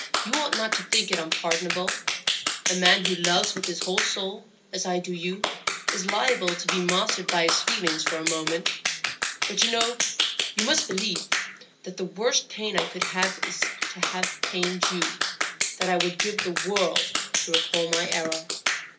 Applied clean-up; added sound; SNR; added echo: none; Clapping; 0 dB; reverberation time 0.2 s.